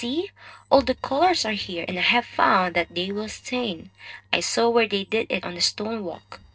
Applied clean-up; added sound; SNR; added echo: neural separator model SepFormer DNS4.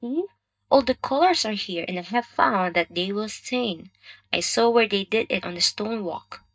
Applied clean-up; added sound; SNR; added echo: neural mask model DeepFilterNet 3.